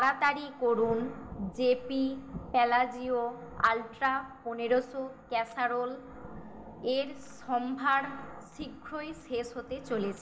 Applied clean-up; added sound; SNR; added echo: none; none; none; reverberation time 2.4 s.